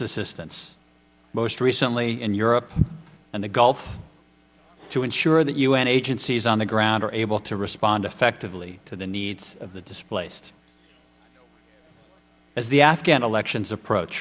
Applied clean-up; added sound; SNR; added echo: none; none; none; none.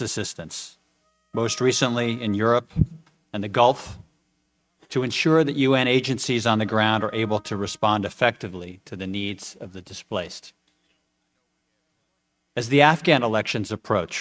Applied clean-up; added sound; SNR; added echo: neural mask model RNNoise.